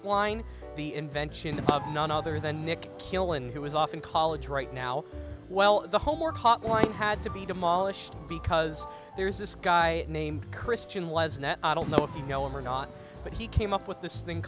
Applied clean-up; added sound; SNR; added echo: none; Crowd / Fireworks; 10 dB; none.